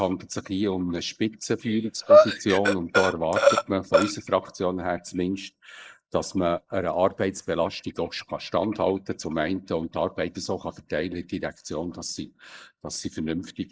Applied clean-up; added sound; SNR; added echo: neural mask model Resemble Enhance denoiser.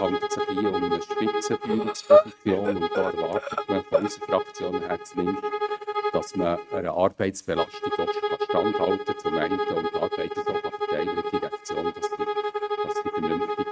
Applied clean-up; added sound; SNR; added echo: neural mask model RNNoise.